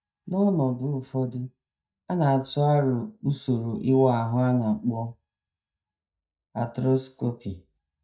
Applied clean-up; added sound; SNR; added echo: neural mask model DeepFilterNet 3.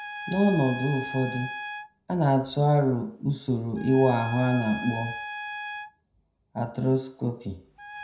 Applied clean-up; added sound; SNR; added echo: none; Trumpet; 12 dB; reverberation time 0.4 s.